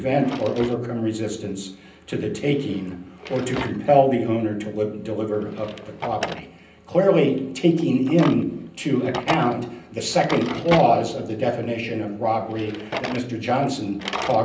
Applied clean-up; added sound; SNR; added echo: none; Drawer open or close; 13 dB; reverberation time 0.6 s.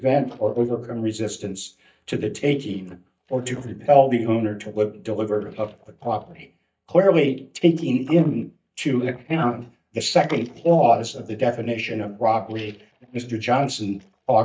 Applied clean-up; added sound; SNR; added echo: neural mask model DeepFilterNet 3.